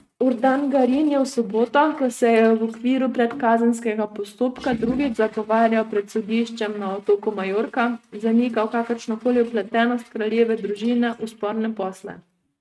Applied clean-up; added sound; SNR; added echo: neural mask model RNNoise.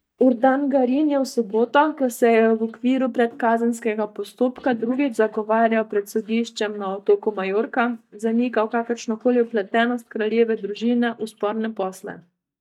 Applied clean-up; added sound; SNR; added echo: neural mask model DeepFilterNet 3.